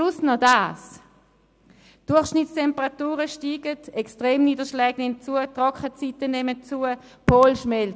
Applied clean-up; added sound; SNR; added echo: none; none; none; none.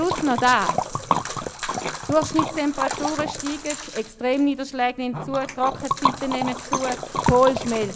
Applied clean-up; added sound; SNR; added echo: none; Liquid; 4 dB; none.